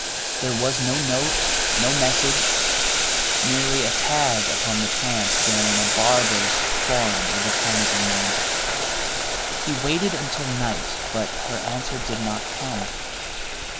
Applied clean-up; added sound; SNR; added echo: none; Boiling; -5 dB; none.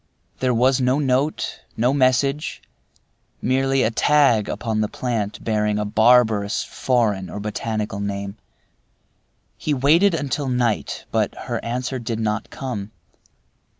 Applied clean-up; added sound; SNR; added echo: none; none; none; none.